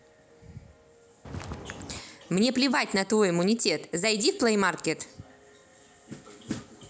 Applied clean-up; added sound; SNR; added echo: none; Walk, footsteps; 10 dB; none.